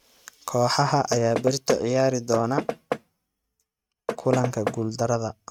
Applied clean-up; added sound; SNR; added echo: neural mask model RNNoise.